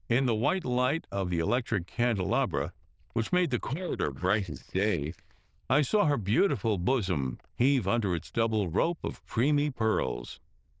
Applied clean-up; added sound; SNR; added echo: neural diffusion model UNIVERSE++.